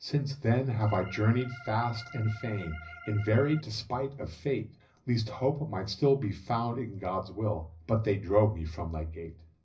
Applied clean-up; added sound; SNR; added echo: none; Organ; 16 dB; reverberation time 0.4 s.